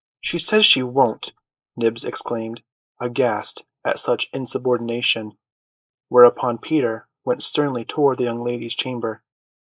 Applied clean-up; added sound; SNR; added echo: neural mask model Resemble Enhance denoiser.